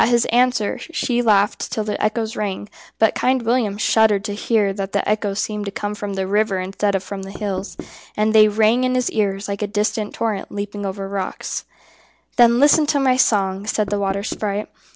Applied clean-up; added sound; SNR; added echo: none; Knock; 13 dB; none.